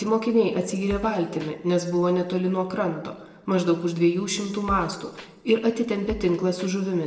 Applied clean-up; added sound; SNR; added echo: none; Drum kit; 17 dB; reverberation time 1.0 s.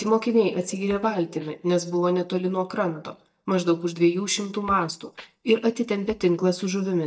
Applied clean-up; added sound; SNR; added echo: neural mask model DeepFilterNet 3.